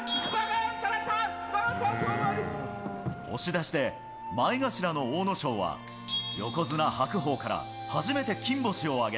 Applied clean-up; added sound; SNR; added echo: none; Bell; 8 dB; none.